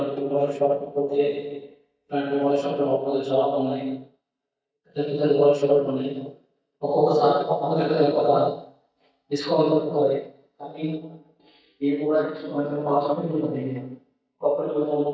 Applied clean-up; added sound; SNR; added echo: neural mask model DeepFilterNet 3.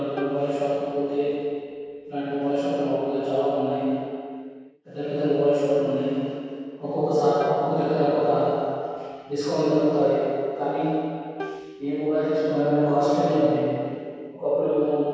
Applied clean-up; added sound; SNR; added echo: none; Plucked string instrument; 18 dB; reverberation time 2.2 s.